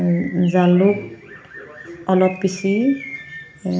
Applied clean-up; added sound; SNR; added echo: none; Bird; 18 dB; reverberation time 0.4 s.